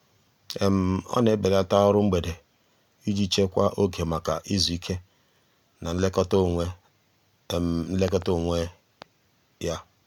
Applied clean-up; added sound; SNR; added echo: none; none; none; none.